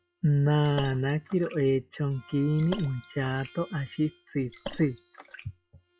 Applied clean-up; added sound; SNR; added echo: classical method log-MMSE.